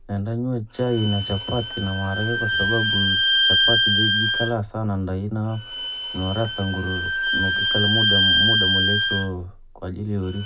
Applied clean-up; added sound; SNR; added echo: none; Bowed string instrument; -3 dB; reverberation time 0.2 s.